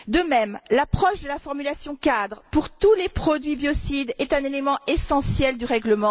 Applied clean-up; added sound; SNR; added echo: none; none; none; none.